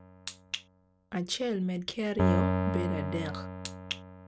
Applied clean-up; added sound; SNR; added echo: none; Keyboard (musical); -2 dB; none.